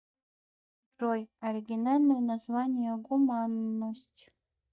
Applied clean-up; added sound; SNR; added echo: neural mask model DeepFilterNet 3.